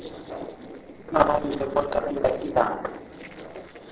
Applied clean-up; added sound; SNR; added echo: neural separator model SepFormer DNS4.